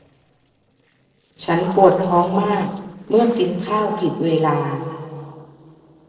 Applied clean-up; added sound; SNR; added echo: neural separator model SepFormer DNS4.